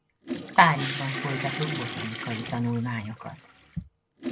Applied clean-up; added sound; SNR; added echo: none; Toilet flush / Water; 8 dB; none.